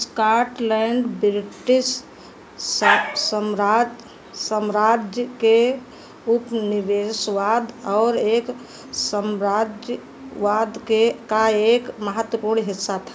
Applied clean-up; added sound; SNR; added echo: none; none; none; none.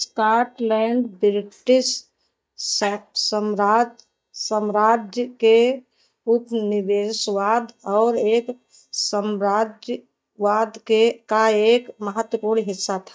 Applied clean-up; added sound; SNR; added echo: neural mask model DeepFilterNet 3.